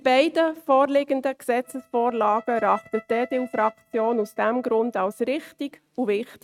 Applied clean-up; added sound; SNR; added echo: neural mask model RNNoise.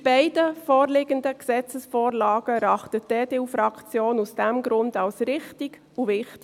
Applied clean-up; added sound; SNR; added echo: none; none; none; none.